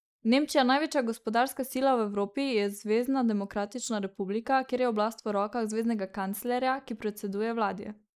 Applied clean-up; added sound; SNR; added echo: neural mask model Resemble Enhance denoiser.